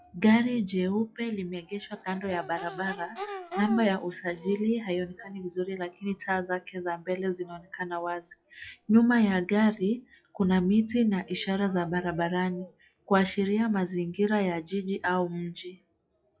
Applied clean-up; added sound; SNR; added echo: classical method log-MMSE.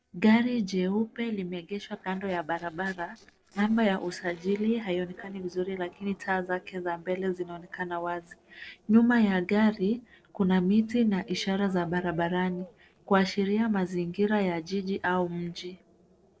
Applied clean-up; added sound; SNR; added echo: neural separator model SepFormer DNS4.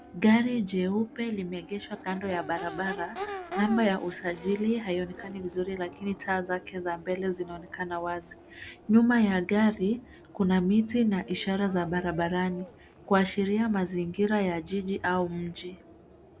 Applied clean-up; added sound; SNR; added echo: none; Crowd / Race car, auto racing / Accelerating, revving, vroom; 17 dB; none.